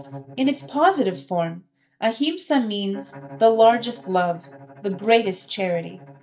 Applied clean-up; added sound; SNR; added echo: neural mask model DeepFilterNet 3.